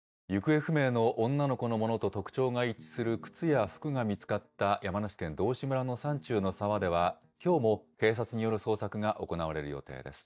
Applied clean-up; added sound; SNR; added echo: neural mask model DeepFilterNet 3.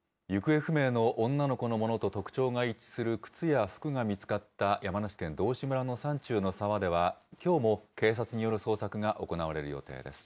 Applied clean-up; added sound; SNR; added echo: none; none; none; none.